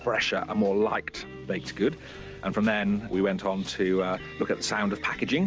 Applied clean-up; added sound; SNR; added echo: none; none; none; none.